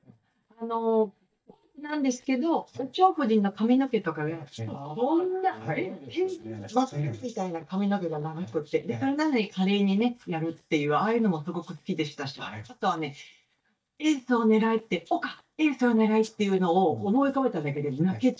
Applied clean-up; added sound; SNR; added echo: neural mask model DeepFilterNet 3.